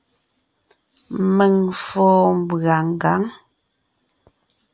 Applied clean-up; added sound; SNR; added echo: none; none; none; none.